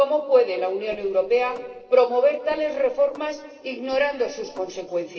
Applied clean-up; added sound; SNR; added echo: neural separator model SepFormer DNS4.